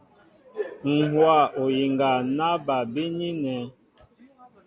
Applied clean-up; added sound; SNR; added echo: none; none; none; none.